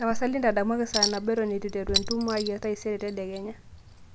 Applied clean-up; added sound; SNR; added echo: none; Chink, clink; 6 dB; none.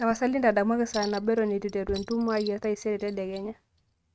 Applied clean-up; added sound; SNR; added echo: neural mask model RNNoise.